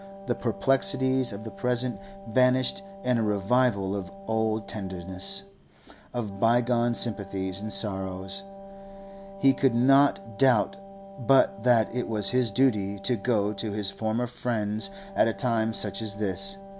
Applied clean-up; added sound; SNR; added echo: none; Wind instrument, woodwind instrument; 16 dB; none.